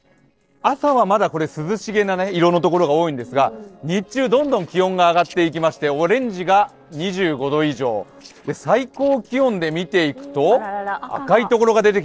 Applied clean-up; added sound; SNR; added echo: neural separator model SepFormer DNS4.